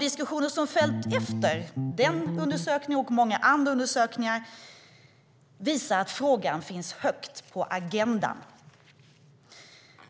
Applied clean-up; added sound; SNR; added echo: none; Bass guitar; 3 dB; none.